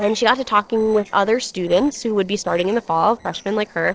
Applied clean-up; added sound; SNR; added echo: neural separator model SepFormer DNS4.